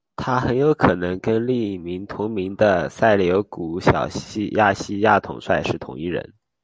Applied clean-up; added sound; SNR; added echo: none; none; none; none.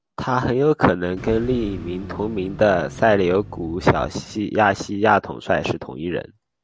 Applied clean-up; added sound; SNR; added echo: none; Car; 13 dB; none.